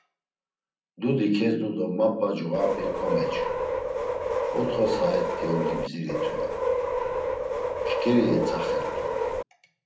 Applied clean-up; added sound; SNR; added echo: none; Subway, metro, underground; -2 dB; reverberation time 0.6 s.